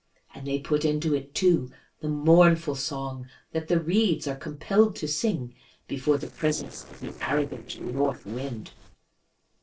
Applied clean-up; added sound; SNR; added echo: neural separator model SepFormer DNS4.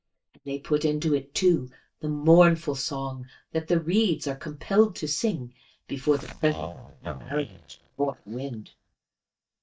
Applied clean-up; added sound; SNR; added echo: neural mask model DeepFilterNet 3.